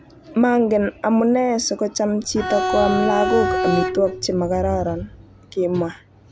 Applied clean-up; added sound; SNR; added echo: none; Bowed string instrument; 1 dB; none.